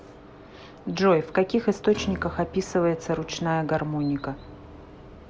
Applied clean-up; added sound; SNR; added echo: none; Piano; 13 dB; none.